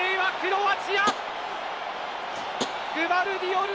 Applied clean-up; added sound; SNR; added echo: none; Tap; 13 dB; none.